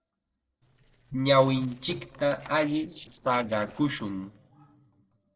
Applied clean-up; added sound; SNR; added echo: neural separator model SepFormer DNS4.